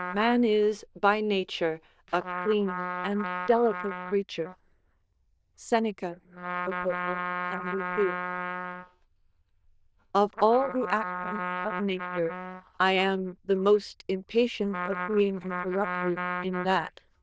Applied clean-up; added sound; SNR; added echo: neural diffusion model UNIVERSE++.